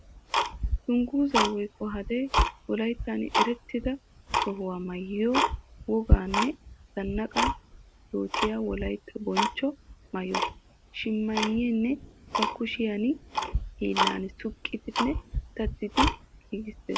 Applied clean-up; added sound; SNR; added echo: none; Tick-tock; 0 dB; none.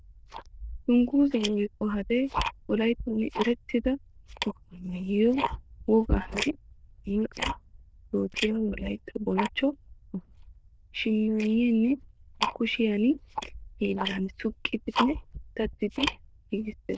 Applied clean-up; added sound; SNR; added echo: neural diffusion model UNIVERSE++.